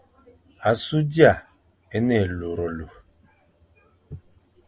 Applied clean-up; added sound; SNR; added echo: none; none; none; none.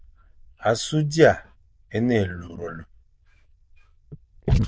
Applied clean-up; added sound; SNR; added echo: neural diffusion model UNIVERSE++.